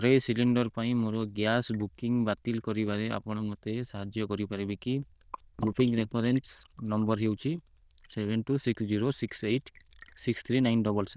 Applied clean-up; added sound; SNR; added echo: neural diffusion model UNIVERSE++.